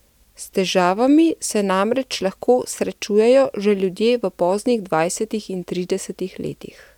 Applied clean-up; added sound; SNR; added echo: none; none; none; none.